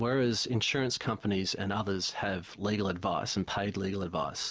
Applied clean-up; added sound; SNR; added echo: none; none; none; none.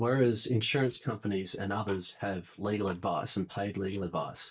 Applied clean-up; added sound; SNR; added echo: neural mask model DeepFilterNet 3.